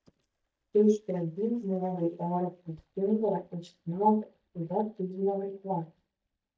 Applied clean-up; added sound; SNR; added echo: neural mask model DeepFilterNet 3.